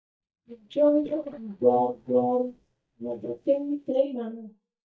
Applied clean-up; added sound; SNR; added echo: neural mask model DeepFilterNet 3.